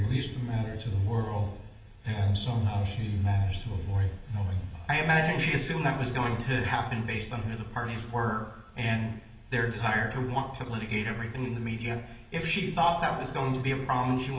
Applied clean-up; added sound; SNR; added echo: none; none; none; reverberation time 0.8 s.